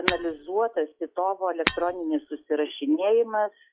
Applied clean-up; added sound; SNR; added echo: classical method log-MMSE.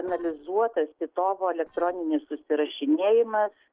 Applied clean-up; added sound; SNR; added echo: neural separator model SepFormer DNS4.